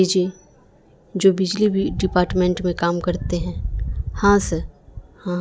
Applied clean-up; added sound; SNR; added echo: none; none; none; none.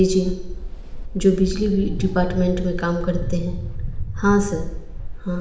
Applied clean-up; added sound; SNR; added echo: none; Mechanical fan; 5 dB; reverberation time 0.8 s.